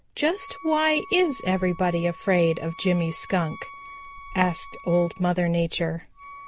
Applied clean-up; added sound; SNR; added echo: none; Wind instrument, woodwind instrument + Bird; 17 dB; none.